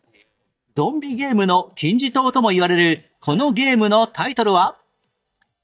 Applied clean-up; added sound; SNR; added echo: neural mask model DeepFilterNet 3.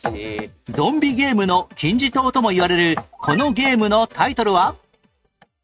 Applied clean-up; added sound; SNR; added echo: neural mask model RNNoise.